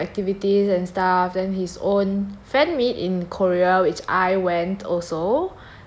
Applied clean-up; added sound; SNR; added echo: none; none; none; none.